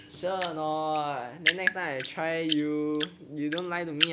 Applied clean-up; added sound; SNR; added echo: none; Drip; 2 dB; none.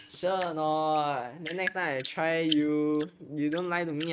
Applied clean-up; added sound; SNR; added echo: neural mask model RNNoise.